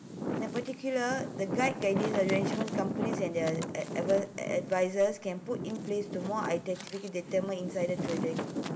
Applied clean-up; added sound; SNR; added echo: none; Wind; 4 dB; none.